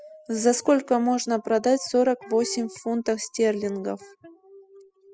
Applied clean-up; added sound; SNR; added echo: classical method spectral subtraction.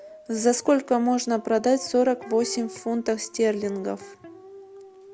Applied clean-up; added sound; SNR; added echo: none; Dog + Electric guitar; 19 dB; none.